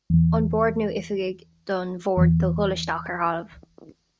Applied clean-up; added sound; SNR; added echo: none; Piano; -2 dB; none.